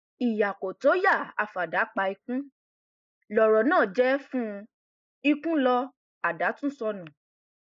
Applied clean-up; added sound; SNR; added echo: neural mask model Resemble Enhance denoiser.